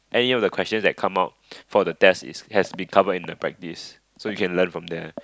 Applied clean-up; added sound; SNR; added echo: none; none; none; none.